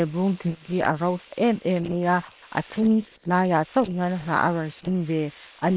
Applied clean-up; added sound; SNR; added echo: neural separator model SepFormer WHAM!.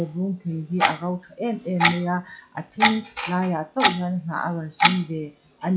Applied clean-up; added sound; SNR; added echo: classical method log-MMSE.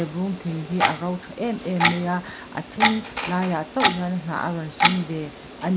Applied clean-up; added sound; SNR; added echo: none; Clock; 1 dB; none.